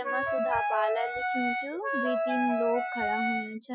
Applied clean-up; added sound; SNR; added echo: classical method Wiener filter.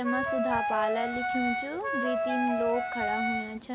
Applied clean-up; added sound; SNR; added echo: none; Wind instrument, woodwind instrument; -2 dB; none.